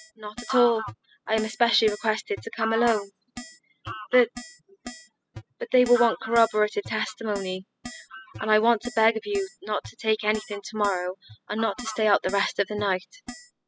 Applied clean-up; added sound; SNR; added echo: classical method spectral subtraction.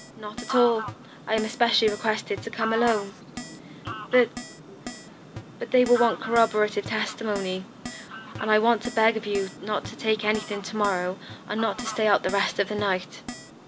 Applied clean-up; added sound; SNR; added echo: none; Keyboard (musical) + Fowl; 12 dB; none.